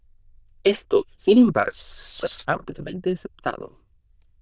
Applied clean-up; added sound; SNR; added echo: neural diffusion model UNIVERSE++.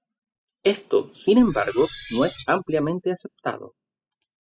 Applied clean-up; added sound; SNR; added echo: classical method spectral subtraction.